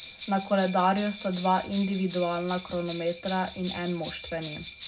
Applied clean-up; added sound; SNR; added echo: none; Bell; 2 dB; reverberation time 0.3 s.